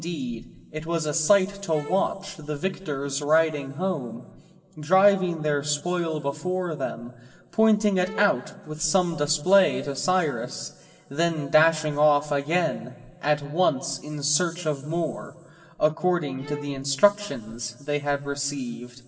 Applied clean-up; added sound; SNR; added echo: none; Bowed string instrument; 17 dB; reverberation time 2.1 s.